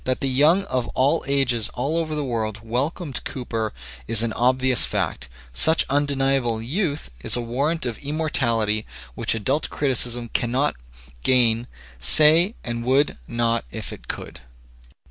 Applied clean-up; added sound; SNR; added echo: none; none; none; none.